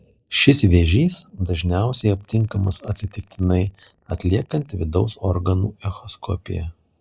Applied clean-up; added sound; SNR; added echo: neural mask model Resemble Enhance denoiser.